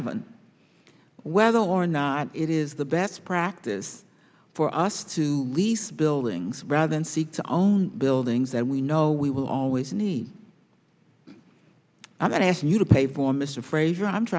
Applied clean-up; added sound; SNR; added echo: none; none; none; none.